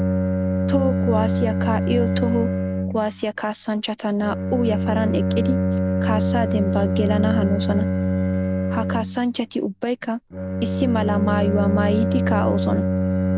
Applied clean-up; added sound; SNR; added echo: none; Bowed string instrument; -3 dB; none.